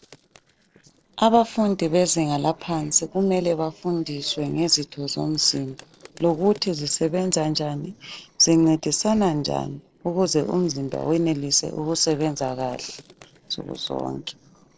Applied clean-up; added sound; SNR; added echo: neural separator model SepFormer DNS4.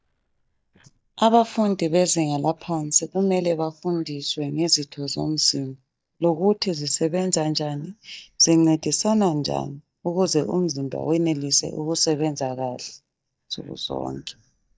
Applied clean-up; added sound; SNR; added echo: neural mask model DeepFilterNet 3.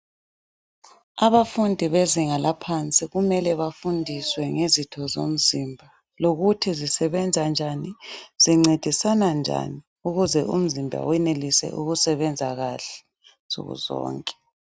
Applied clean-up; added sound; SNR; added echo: none; none; none; none.